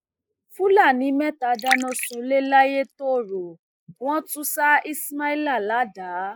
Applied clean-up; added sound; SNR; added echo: neural mask model Resemble Enhance denoiser.